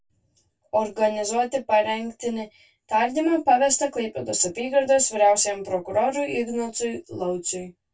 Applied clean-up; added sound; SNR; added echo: none; none; none; reverberation time 0.1 s.